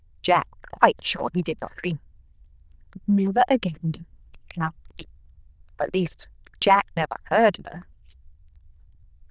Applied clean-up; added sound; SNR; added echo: neural diffusion model UNIVERSE++.